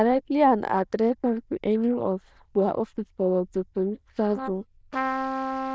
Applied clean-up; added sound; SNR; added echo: neural diffusion model UNIVERSE++.